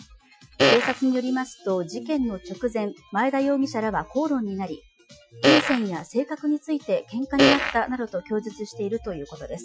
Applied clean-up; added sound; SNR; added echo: classical method Wiener filter.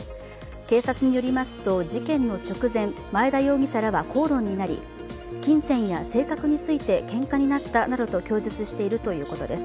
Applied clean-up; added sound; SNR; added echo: none; none; none; none.